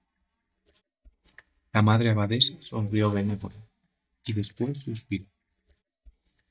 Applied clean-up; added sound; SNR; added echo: neural mask model DeepFilterNet 3.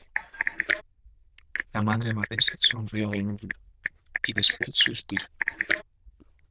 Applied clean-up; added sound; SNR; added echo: neural diffusion model UNIVERSE++.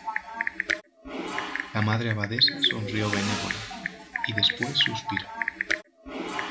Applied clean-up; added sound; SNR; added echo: none; Typing; 2 dB; none.